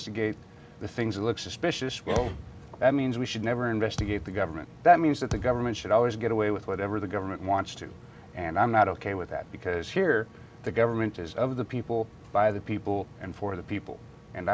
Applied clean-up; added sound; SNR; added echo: none; Thump, thud; 11 dB; none.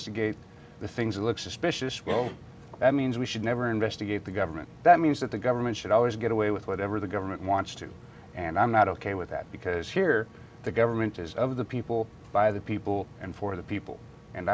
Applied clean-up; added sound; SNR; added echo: none; none; none; none.